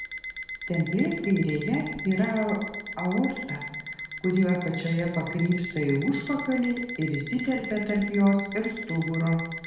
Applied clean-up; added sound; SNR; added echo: none; Alarm; 10 dB; reverberation time 1.0 s.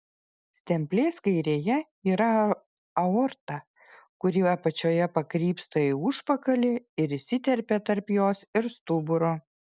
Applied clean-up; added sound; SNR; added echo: none; none; none; none.